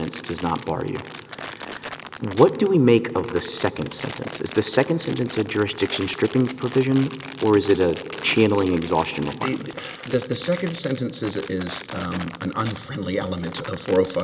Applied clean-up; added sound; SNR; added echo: none; Crumpling, crinkling; 14 dB; none.